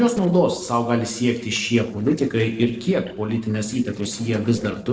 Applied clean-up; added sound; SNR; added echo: neural separator model SepFormer DNS4.